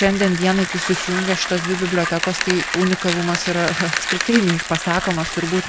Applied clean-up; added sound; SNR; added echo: none; Bicycle; 5 dB; none.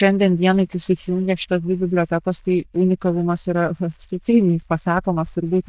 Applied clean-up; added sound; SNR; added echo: neural mask model DeepFilterNet 3.